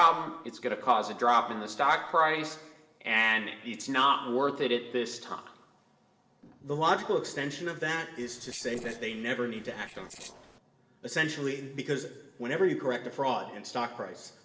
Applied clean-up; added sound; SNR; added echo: neural separator model SepFormer DNS4.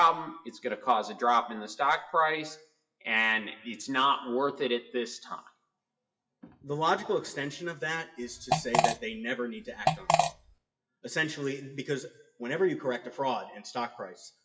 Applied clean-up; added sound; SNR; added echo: classical method WPE with log-MMSE.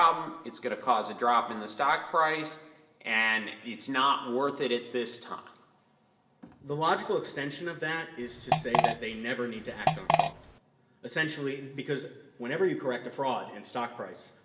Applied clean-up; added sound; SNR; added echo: none; Fart; -2 dB; reverberation time 0.9 s.